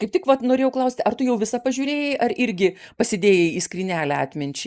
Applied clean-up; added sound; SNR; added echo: neural mask model Resemble Enhance denoiser.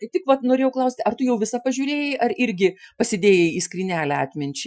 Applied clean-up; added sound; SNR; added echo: classical method Wiener filter.